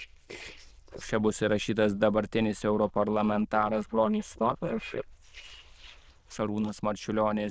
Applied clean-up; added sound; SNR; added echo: neural diffusion model UNIVERSE++.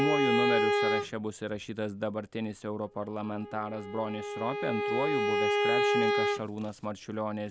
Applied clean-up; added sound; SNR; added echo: none; Bowed string instrument; -3 dB; none.